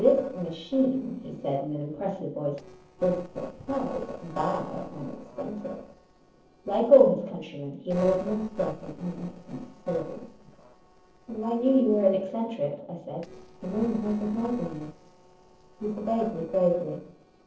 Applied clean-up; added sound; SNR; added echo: neural separator model SepFormer DNS4.